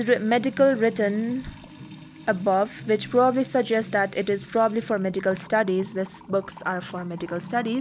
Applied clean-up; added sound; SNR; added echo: none; Trickle, dribble / Water tap, faucet / Music; 16 dB; none.